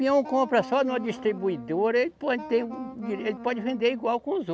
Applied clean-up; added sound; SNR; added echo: none; Wind instrument, woodwind instrument; 14 dB; none.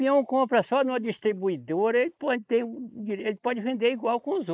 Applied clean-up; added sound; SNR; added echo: neural mask model Resemble Enhance denoiser.